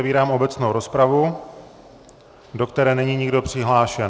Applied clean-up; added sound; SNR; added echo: none; none; none; none.